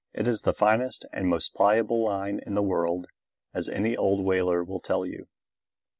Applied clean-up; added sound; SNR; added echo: none; none; none; none.